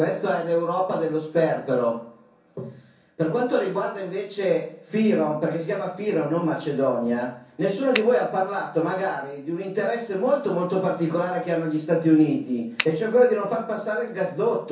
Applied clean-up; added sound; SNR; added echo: none; Finger snapping; 6 dB; reverberation time 0.6 s.